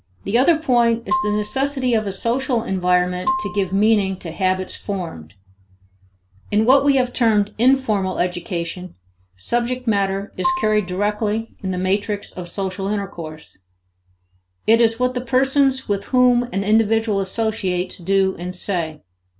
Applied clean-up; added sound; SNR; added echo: none; Marimba, xylophone; 9 dB; none.